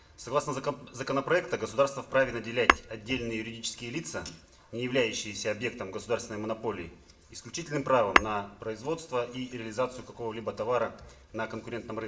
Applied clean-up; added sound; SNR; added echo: none; Tap / Hammer; 1 dB; reverberation time 0.6 s.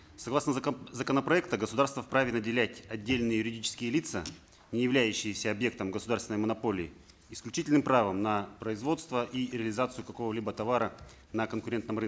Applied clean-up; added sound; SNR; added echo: none; none; none; none.